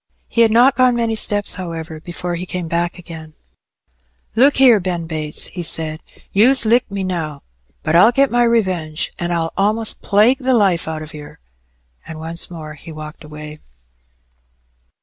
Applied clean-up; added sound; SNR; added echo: none; none; none; none.